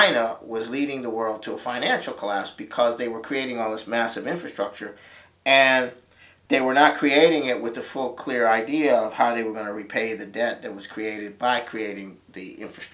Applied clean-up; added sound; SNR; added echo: none; none; none; none.